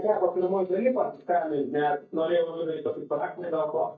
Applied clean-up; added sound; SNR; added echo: neural mask model DeepFilterNet 3.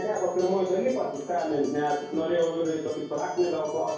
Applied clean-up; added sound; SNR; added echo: none; Acoustic guitar; 15 dB; reverberation time 0.6 s.